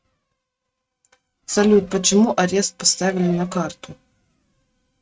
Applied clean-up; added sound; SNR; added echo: neural mask model RNNoise.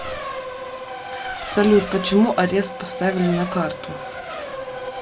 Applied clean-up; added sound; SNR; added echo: none; Race car, auto racing; 9 dB; none.